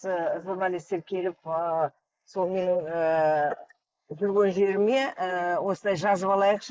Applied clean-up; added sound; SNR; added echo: neural mask model Resemble Enhance denoiser.